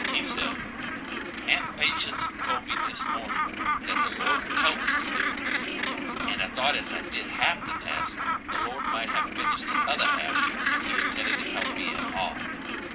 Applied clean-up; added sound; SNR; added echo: none; Gull, seagull; -4 dB; reverberation time 0.4 s.